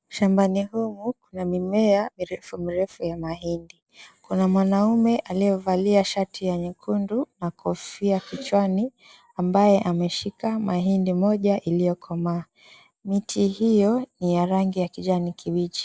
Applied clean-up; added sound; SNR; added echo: none; none; none; none.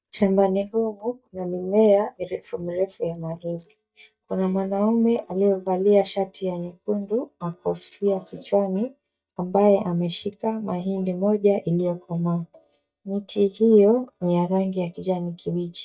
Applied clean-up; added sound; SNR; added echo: neural mask model DeepFilterNet 3.